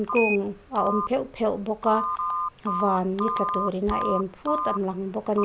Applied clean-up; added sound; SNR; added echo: none; Telephone; 3 dB; none.